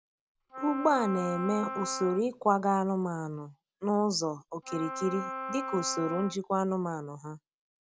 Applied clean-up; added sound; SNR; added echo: none; Wind instrument, woodwind instrument; 7 dB; none.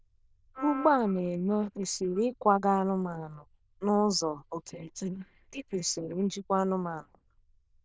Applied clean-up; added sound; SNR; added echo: neural diffusion model UNIVERSE++.